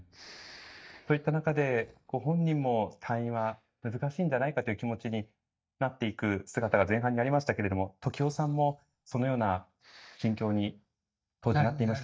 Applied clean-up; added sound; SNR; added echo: neural mask model DeepFilterNet 3.